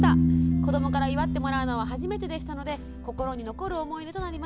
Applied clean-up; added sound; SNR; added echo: none; Piano; -4 dB; none.